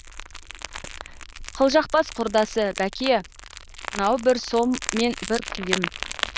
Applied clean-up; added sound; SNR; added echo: neural diffusion model UNIVERSE++.